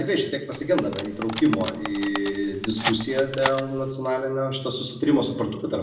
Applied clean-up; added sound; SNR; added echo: none; Cutlery, silverware; 6 dB; reverberation time 0.7 s.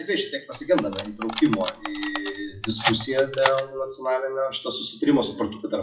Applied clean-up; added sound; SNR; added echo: classical method WPE with log-MMSE.